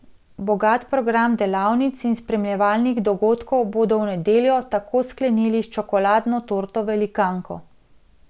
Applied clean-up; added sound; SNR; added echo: none; none; none; none.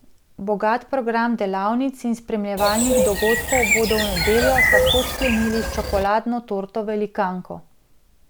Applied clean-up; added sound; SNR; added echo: none; Bird; -2 dB; none.